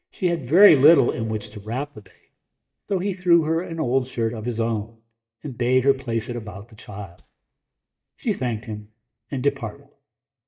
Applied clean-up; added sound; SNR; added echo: neural mask model DeepFilterNet 3.